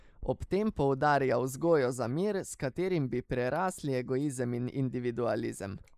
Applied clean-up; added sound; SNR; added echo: neural mask model Resemble Enhance denoiser.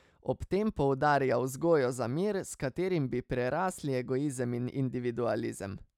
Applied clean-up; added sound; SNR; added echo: none; none; none; none.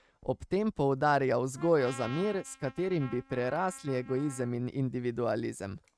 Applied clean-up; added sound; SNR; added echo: neural mask model RNNoise.